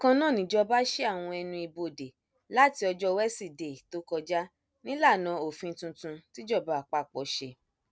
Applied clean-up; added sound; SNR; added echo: none; none; none; none.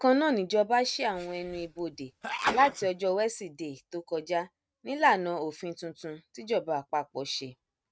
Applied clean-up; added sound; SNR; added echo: neural mask model RNNoise.